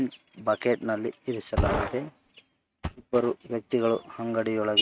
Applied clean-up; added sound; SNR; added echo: neural mask model RNNoise.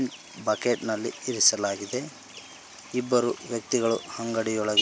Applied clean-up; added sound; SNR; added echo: none; none; none; none.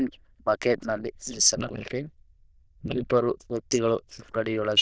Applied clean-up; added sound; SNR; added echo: neural diffusion model UNIVERSE++.